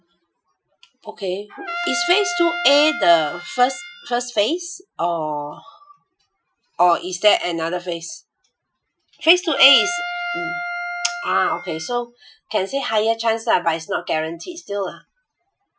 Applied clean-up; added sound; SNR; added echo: classical method Wiener filter.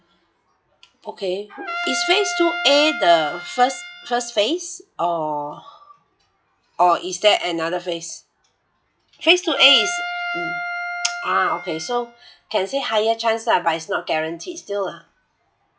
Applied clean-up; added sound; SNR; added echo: classical method log-MMSE.